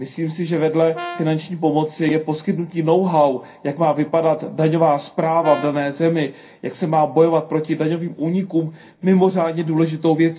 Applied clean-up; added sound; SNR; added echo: none; Brass instrument; 15 dB; reverberation time 0.3 s.